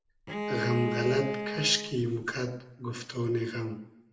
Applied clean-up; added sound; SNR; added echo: none; Bowed string instrument; 5 dB; reverberation time 0.6 s.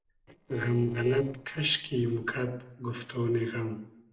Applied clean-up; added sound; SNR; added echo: neural separator model SepFormer DNS4.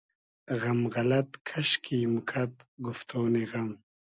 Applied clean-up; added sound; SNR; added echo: none; none; none; none.